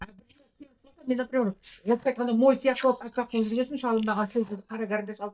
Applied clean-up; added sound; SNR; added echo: neural mask model DeepFilterNet 3.